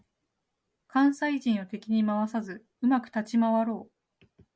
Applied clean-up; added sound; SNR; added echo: none; none; none; none.